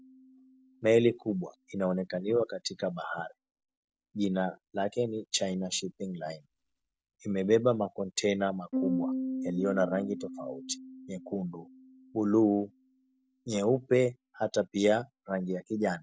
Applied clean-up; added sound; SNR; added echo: none; Piano; 12 dB; none.